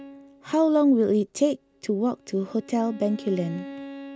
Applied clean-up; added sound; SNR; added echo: none; Bowed string instrument; 18 dB; none.